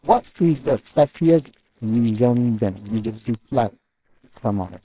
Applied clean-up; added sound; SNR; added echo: neural separator model SepFormer WHAMR!.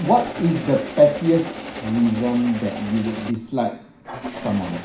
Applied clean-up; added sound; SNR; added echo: none; Engine starting; 12 dB; reverberation time 0.5 s.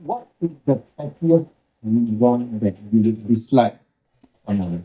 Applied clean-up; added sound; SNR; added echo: neural mask model DeepFilterNet 3.